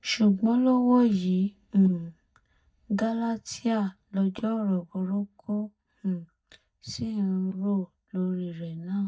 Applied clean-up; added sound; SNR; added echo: neural mask model DeepFilterNet 3.